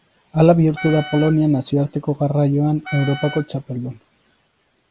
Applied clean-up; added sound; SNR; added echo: none; Wind instrument, woodwind instrument; 15 dB; none.